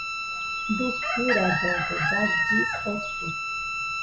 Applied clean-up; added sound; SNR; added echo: none; Chicken, rooster + Bowed string instrument; -3 dB; none.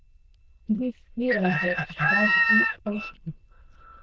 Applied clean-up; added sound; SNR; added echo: neural diffusion model UNIVERSE++.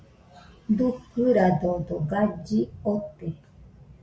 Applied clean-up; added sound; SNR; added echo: none; none; none; none.